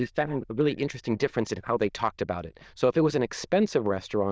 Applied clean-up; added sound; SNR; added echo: neural diffusion model UNIVERSE++.